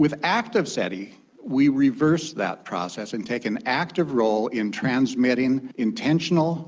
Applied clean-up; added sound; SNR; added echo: none; none; none; none.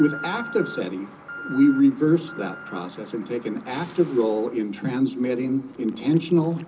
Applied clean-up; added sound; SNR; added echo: none; Alarm; 16 dB; reverberation time 0.2 s.